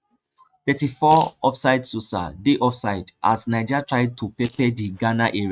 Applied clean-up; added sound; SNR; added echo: neural mask model RNNoise.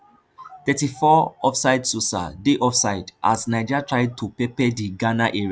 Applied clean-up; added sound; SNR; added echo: none; none; none; none.